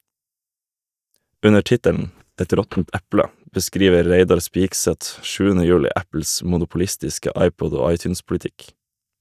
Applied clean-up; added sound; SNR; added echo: neural mask model DeepFilterNet 3.